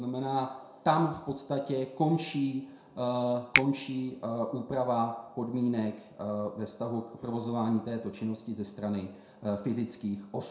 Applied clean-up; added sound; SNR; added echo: none; Finger snapping; 4 dB; reverberation time 0.6 s.